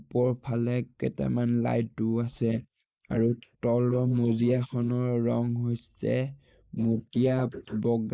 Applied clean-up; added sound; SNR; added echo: neural mask model Resemble Enhance denoiser.